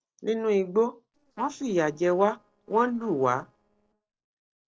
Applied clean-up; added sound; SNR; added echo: neural separator model SepFormer DNS4.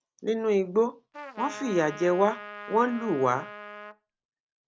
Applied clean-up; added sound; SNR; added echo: none; Trumpet; 14 dB; none.